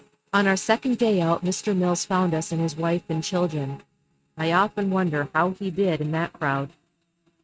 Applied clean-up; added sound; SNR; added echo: neural mask model RNNoise.